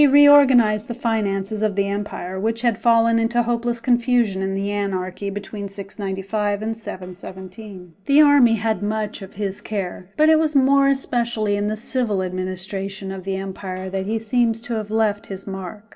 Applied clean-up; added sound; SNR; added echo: neural separator model SepFormer DNS4.